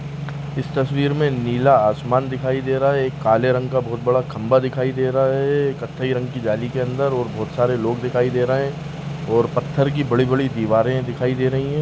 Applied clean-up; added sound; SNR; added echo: none; none; none; none.